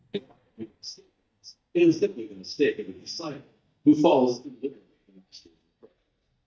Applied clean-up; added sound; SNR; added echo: neural mask model DeepFilterNet 3.